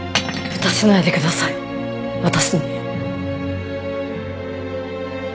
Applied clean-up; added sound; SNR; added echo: none; Cutlery, silverware; 4 dB; none.